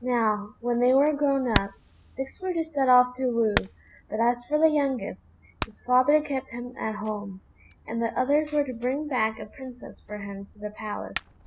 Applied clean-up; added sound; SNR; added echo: none; Hammer; 12 dB; none.